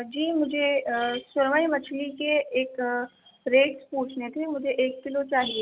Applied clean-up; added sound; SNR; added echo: none; none; none; none.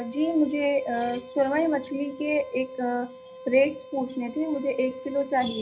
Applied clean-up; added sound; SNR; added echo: none; Bowed string instrument; 16 dB; reverberation time 0.5 s.